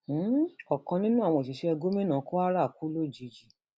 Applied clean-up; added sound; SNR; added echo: none; none; none; none.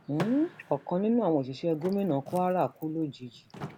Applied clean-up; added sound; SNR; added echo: none; Door / Car; 16 dB; none.